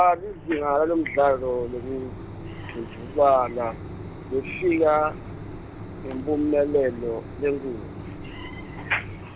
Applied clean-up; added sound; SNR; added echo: none; Mechanisms; 12 dB; none.